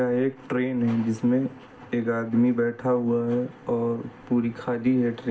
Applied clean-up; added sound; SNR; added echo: none; none; none; reverberation time 0.4 s.